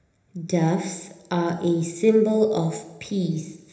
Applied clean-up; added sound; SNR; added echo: none; none; none; reverberation time 1.0 s.